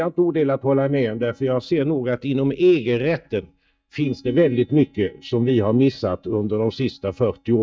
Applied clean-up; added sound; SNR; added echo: neural mask model DeepFilterNet 3.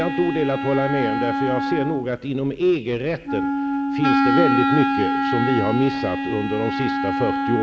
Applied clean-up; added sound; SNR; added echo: none; Wind instrument, woodwind instrument; 0 dB; none.